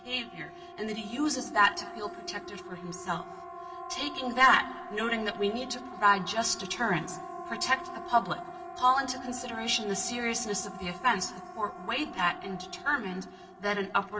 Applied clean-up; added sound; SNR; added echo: none; Siren; 12 dB; reverberation time 2.3 s.